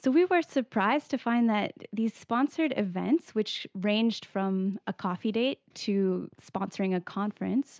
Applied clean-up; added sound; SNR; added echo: none; none; none; none.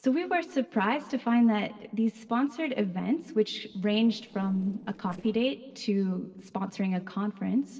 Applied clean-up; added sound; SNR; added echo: neural separator model SepFormer DNS4.